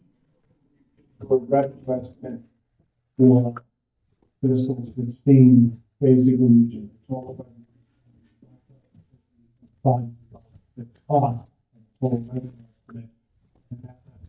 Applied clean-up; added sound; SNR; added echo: neural mask model DeepFilterNet 3.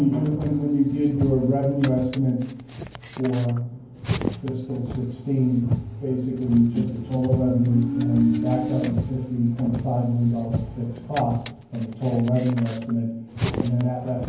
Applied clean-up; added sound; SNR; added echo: none; Car; 7 dB; reverberation time 0.9 s.